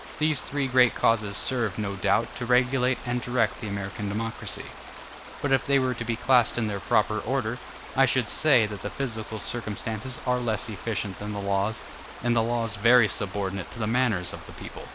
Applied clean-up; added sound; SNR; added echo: none; Stream; 15 dB; none.